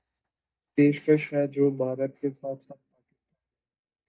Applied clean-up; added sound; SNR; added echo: neural mask model DeepFilterNet 3.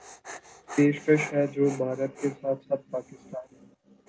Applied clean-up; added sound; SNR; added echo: none; Dog; 17 dB; none.